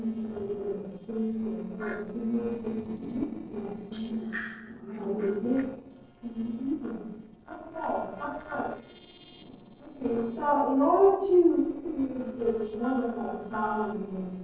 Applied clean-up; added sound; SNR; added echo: neural separator model SepFormer DNS4.